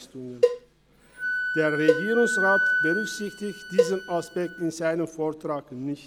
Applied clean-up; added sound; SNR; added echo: none; Wind instrument, woodwind instrument + Cowbell; -1 dB; none.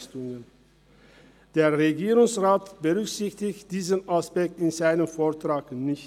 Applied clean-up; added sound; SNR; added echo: none; none; none; none.